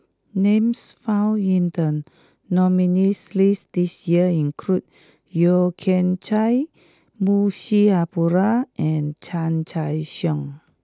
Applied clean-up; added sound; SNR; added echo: none; none; none; none.